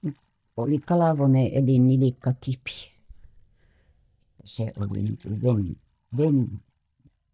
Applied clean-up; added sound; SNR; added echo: neural mask model DeepFilterNet 3.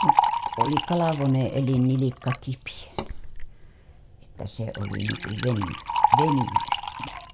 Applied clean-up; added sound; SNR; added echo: none; Liquid; 0 dB; none.